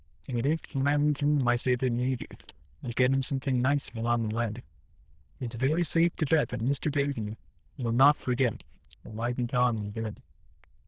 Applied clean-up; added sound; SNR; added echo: neural diffusion model UNIVERSE++.